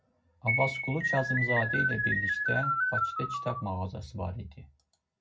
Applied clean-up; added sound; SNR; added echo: none; Keyboard (musical); -3 dB; reverberation time 0.4 s.